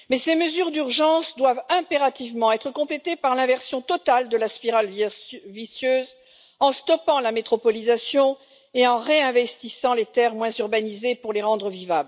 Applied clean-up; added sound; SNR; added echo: none; none; none; none.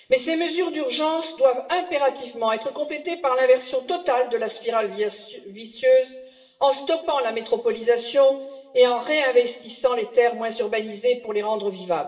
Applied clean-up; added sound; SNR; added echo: none; none; none; reverberation time 0.8 s.